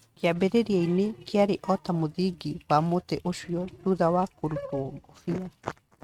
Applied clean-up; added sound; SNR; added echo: neural mask model RNNoise.